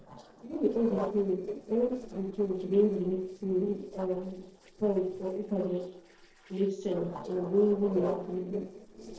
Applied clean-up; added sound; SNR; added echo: neural separator model SepFormer DNS4.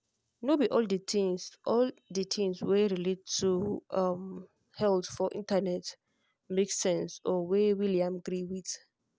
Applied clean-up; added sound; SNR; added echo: none; none; none; none.